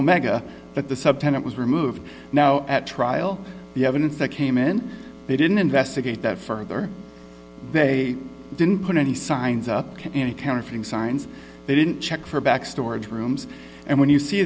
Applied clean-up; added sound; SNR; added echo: none; none; none; none.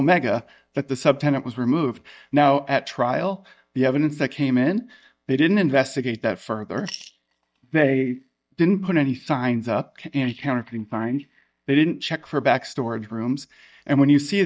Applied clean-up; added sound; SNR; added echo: neural mask model DeepFilterNet 3.